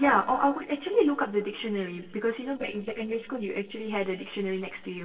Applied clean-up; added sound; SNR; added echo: neural separator model SepFormer DNS4.